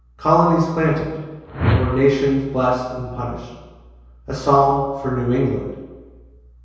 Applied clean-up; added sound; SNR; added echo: none; Whoosh, swoosh, swish; 4 dB; reverberation time 1.2 s.